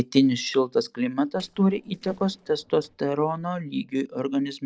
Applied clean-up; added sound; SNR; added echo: neural separator model SepFormer DNS4.